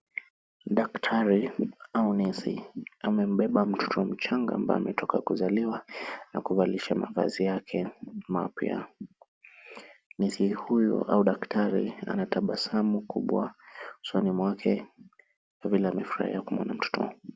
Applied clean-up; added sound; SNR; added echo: none; none; none; none.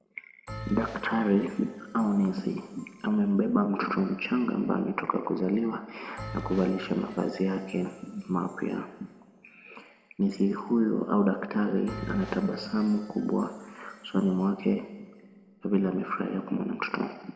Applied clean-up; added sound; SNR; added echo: none; Bell; 18 dB; reverberation time 1.8 s.